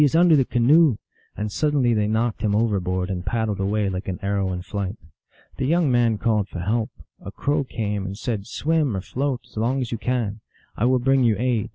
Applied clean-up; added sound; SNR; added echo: none; none; none; none.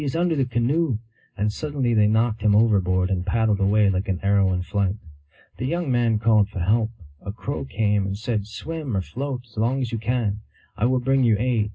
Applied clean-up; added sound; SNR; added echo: none; none; none; reverberation time 0.2 s.